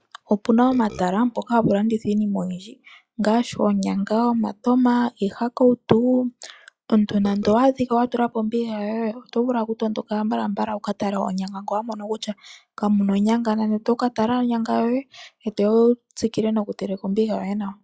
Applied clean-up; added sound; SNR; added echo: classical method log-MMSE.